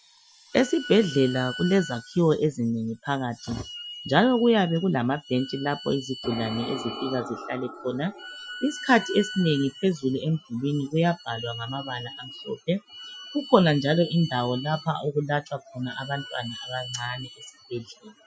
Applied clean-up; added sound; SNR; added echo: classical method Wiener filter.